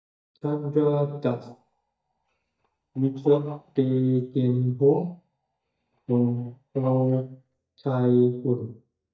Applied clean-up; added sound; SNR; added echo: neural mask model DeepFilterNet 3.